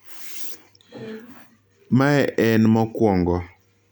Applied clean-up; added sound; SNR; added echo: none; none; none; none.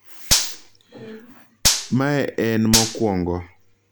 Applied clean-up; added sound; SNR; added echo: none; Gunshot, gunfire; 0 dB; none.